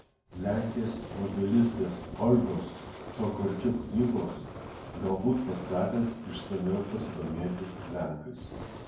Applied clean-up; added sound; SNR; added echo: none; Fire; 11 dB; reverberation time 0.9 s.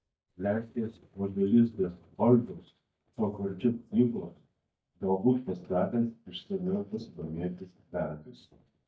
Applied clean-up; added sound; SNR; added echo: neural mask model DeepFilterNet 3.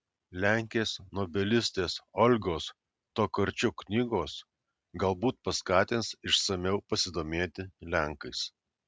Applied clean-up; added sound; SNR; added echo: none; none; none; none.